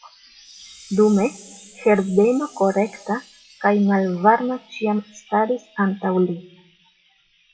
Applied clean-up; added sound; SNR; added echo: classical method WPE with log-MMSE.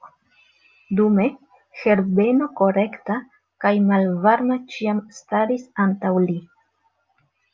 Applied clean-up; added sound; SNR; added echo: none; none; none; none.